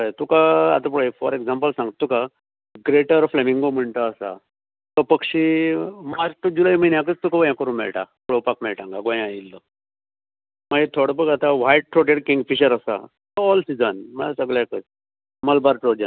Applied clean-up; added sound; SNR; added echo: none; none; none; none.